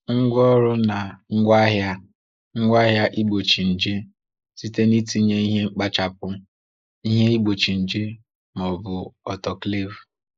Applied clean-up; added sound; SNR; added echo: neural mask model Resemble Enhance denoiser.